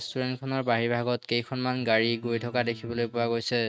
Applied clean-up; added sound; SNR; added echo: neural mask model RNNoise.